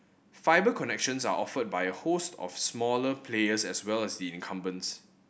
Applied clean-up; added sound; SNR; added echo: none; none; none; none.